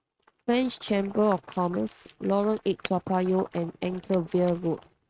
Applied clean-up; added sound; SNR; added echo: neural mask model RNNoise.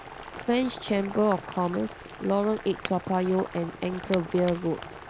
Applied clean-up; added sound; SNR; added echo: none; Crack / Crackle + Boiling; 12 dB; none.